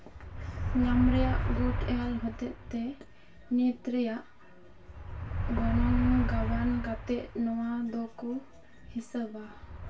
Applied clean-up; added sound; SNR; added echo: none; Motor vehicle (road); 1 dB; reverberation time 0.2 s.